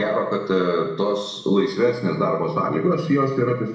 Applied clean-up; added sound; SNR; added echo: none; none; none; reverberation time 0.8 s.